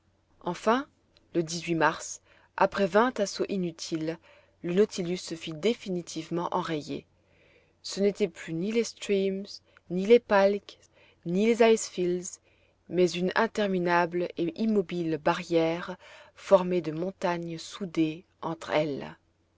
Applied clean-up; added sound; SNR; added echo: none; none; none; none.